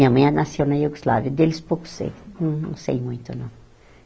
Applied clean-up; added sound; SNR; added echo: none; none; none; none.